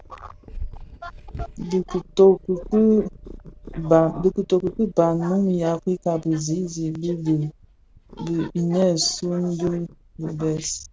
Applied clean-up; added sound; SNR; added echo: none; Purr; 18 dB; none.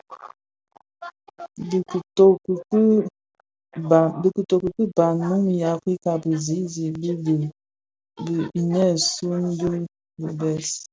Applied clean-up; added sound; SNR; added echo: none; none; none; none.